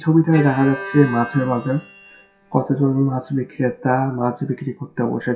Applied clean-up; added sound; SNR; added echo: classical method WPE with log-MMSE.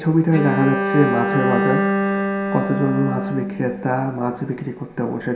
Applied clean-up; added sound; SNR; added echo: none; Bowed string instrument; 2 dB; reverberation time 0.7 s.